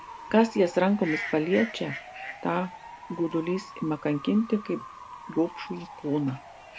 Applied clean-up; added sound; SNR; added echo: none; Bird / Fowl; 13 dB; none.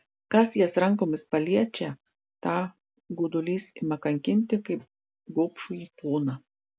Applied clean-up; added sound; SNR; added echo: none; none; none; none.